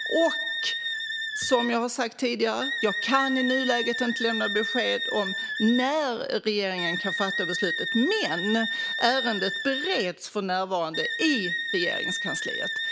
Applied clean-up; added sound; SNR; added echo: none; Wind instrument, woodwind instrument; 4 dB; none.